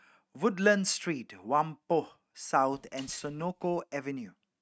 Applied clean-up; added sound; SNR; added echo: neural mask model RNNoise.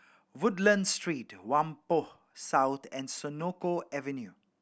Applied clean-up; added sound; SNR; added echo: none; none; none; none.